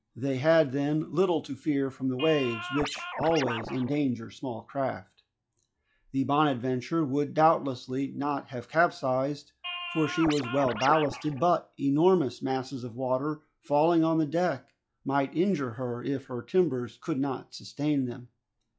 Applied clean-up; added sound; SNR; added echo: classical method log-MMSE.